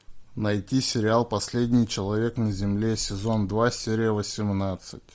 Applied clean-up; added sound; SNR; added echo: none; none; none; none.